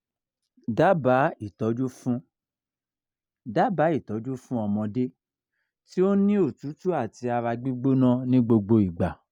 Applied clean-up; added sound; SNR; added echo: none; none; none; none.